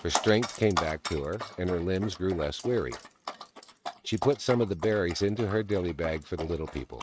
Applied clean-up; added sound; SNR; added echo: neural mask model RNNoise.